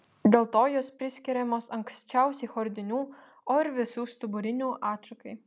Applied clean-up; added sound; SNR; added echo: none; none; none; none.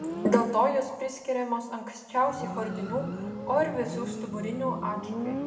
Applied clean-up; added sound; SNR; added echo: none; Motorcycle; 7 dB; reverberation time 1.2 s.